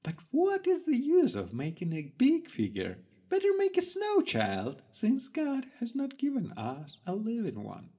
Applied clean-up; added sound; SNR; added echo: none; none; none; reverberation time 0.4 s.